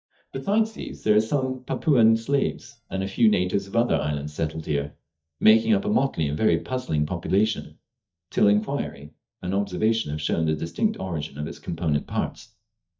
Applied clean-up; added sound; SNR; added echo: neural mask model DeepFilterNet 3.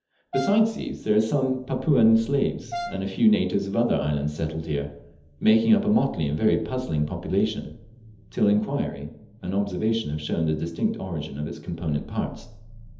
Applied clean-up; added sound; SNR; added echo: none; Brass instrument; 11 dB; reverberation time 1.2 s.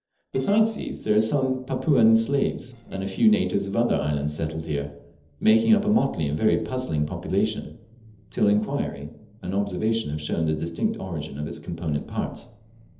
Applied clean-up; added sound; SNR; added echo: neural separator model SepFormer DNS4.